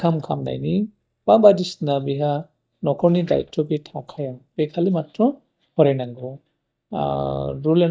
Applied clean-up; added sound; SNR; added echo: neural mask model DeepFilterNet 3.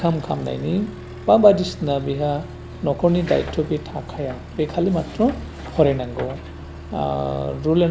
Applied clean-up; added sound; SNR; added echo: none; Accelerating, revving, vroom; 13 dB; none.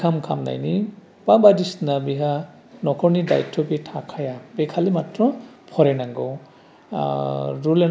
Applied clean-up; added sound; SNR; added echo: none; none; none; none.